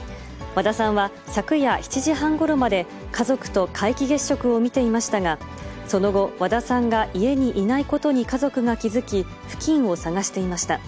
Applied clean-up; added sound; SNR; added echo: none; none; none; none.